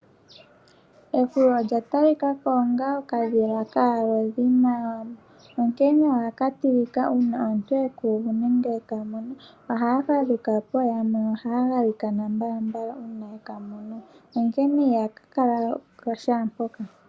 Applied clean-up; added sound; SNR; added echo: none; none; none; none.